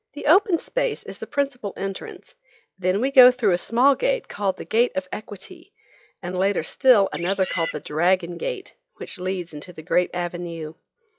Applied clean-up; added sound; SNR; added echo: classical method log-MMSE.